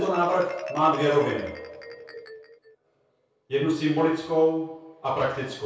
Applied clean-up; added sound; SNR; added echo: none; Marimba, xylophone; 13 dB; reverberation time 0.6 s.